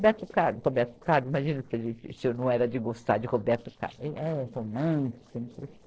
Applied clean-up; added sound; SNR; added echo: neural separator model SepFormer DNS4.